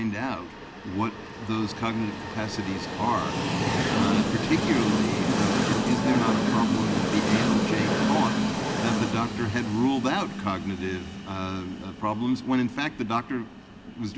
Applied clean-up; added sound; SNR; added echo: none; Train; -1 dB; none.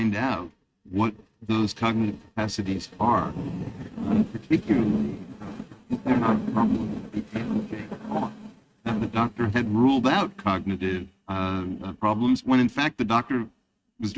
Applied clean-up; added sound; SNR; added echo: neural mask model RNNoise.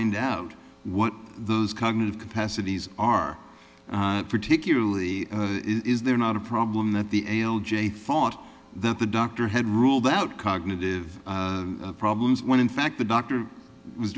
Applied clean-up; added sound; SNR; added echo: none; none; none; none.